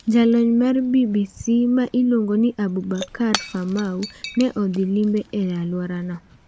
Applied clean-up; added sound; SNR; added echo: none; Shatter / Crushing; 17 dB; none.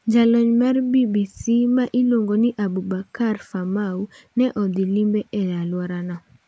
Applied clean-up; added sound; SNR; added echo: none; none; none; none.